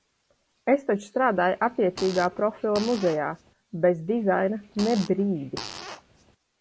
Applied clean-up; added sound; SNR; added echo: none; Fart; 15 dB; none.